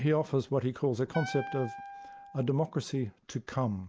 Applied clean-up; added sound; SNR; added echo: none; Wind instrument, woodwind instrument; 12 dB; none.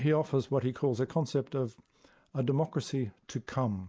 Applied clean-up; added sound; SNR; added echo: neural mask model Resemble Enhance denoiser.